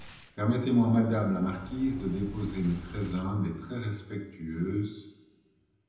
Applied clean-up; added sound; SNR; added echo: none; Boom; 18 dB; reverberation time 0.8 s.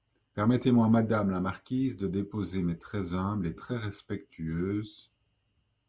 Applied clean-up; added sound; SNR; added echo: none; none; none; none.